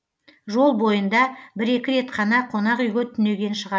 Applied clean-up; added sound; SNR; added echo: none; none; none; none.